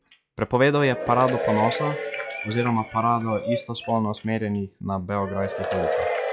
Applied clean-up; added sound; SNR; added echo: classical method log-MMSE.